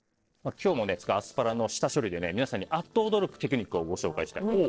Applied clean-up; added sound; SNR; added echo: neural separator model SepFormer DNS4.